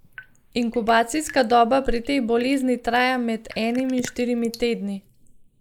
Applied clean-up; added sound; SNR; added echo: neural mask model Resemble Enhance denoiser.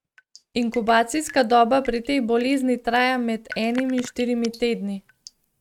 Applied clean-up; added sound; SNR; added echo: neural mask model RNNoise.